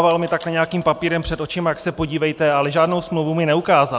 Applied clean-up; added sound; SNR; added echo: none; none; none; none.